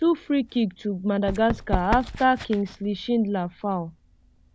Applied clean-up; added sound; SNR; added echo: none; Run; 10 dB; none.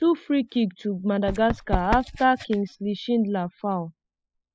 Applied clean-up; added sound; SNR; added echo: classical method spectral subtraction.